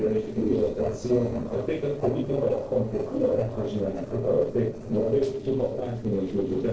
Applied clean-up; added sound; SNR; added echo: neural separator model SepFormer DNS4.